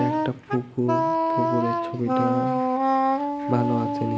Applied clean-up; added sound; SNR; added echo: none; Wind instrument, woodwind instrument; -4 dB; none.